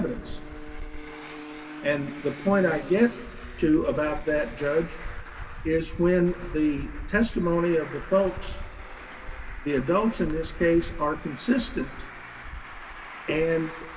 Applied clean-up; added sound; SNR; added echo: none; Traffic noise, roadway noise; 10 dB; reverberation time 1.3 s.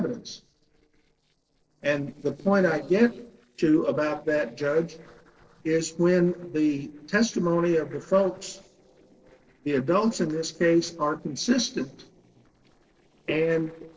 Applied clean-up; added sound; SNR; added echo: neural separator model SepFormer DNS4.